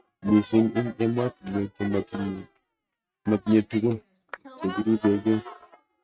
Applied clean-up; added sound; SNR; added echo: neural mask model RNNoise.